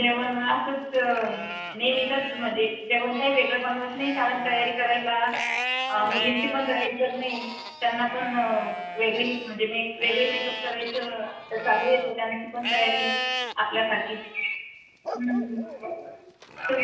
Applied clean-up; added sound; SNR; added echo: none; Livestock, farm animals, working animals; 7 dB; reverberation time 0.9 s.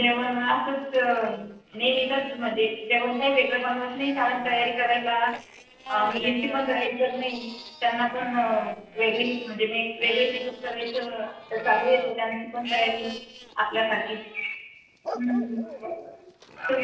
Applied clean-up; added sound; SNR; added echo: neural separator model SepFormer DNS4.